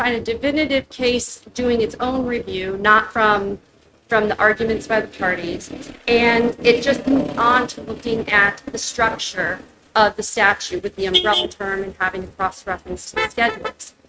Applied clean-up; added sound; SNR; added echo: neural mask model RNNoise.